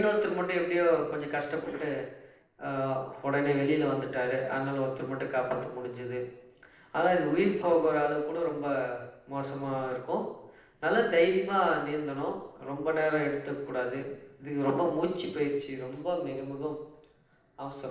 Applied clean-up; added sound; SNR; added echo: neural separator model SepFormer DNS4.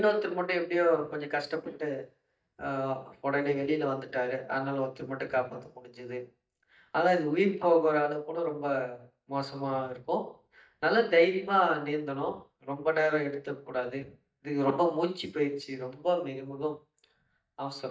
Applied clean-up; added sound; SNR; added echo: neural mask model DeepFilterNet 3.